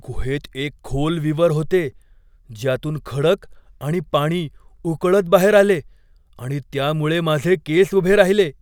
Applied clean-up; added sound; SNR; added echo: none; none; none; none.